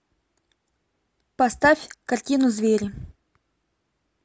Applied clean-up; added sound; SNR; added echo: none; none; none; none.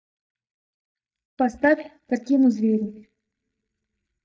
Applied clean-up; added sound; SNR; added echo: neural mask model DeepFilterNet 3.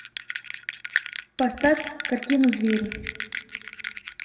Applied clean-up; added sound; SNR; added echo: none; Bell; 2 dB; reverberation time 1.2 s.